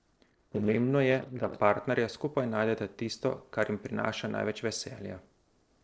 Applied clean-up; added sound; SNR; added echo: neural separator model SepFormer DNS4.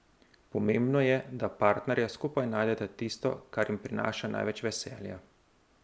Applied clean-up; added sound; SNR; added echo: none; none; none; none.